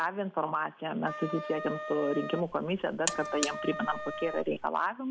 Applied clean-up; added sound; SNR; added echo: none; Wind instrument, woodwind instrument + Alarm; 6 dB; none.